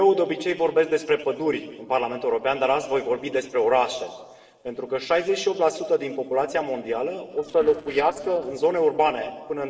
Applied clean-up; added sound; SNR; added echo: neural separator model SepFormer DNS4.